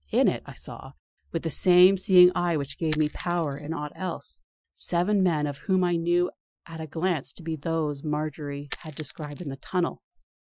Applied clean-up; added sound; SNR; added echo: classical method Wiener filter.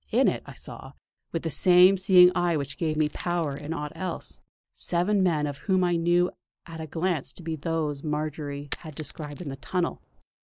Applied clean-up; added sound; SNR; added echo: neural mask model Resemble Enhance denoiser.